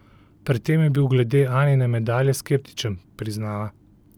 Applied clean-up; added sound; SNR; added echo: none; none; none; none.